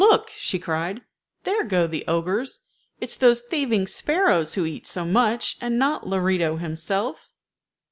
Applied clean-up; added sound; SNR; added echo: none; none; none; none.